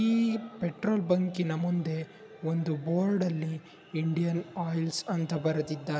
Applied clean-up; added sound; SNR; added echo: none; none; none; none.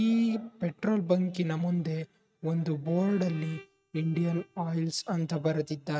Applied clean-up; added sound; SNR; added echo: neural mask model RNNoise.